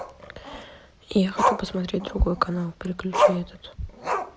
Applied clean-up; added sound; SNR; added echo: none; Growling; 0 dB; none.